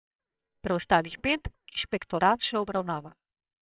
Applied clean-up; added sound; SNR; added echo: neural separator model SepFormer WHAMR!.